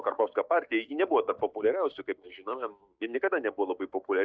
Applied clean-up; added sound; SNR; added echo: neural mask model DeepFilterNet 3.